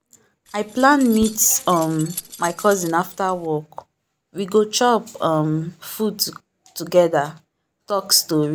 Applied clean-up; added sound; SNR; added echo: none; Keys jangling; 16 dB; none.